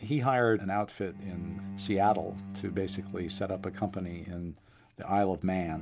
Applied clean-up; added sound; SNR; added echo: none; Bowed string instrument; 12 dB; none.